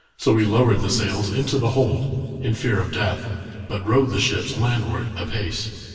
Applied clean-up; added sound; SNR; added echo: none; none; none; reverberation time 2.5 s.